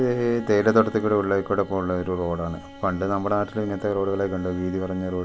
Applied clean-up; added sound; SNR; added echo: none; Bowed string instrument; 19 dB; none.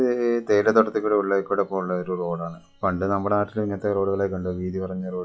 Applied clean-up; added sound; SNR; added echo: classical method log-MMSE.